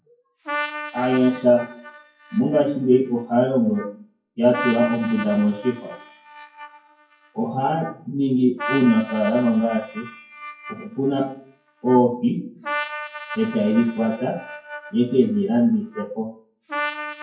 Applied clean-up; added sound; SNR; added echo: classical method WPE with log-MMSE.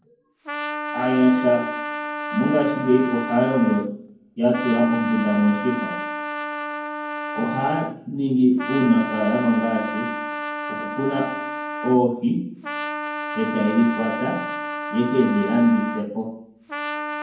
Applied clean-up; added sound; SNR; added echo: none; Trumpet; 7 dB; reverberation time 0.9 s.